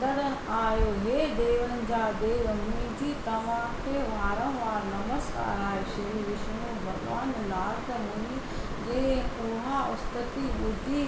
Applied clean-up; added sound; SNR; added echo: none; none; none; none.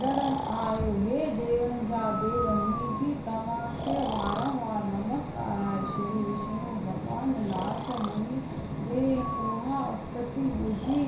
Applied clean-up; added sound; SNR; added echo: none; Breathing; 8 dB; reverberation time 0.5 s.